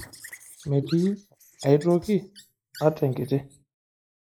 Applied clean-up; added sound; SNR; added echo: neural mask model Resemble Enhance denoiser.